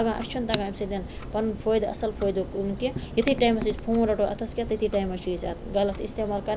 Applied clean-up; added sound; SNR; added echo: none; Clock; 9 dB; none.